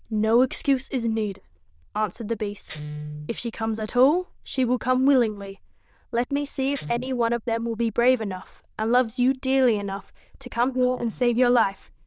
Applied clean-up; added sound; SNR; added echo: neural diffusion model UNIVERSE++.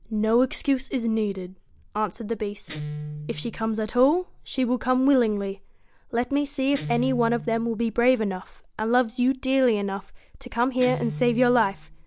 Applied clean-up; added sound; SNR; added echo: none; Guitar; 15 dB; none.